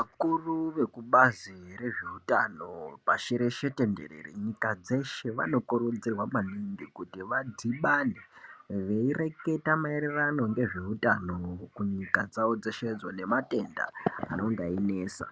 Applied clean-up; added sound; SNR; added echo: none; none; none; none.